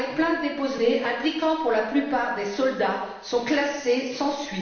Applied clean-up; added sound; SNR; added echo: none; none; none; reverberation time 0.9 s.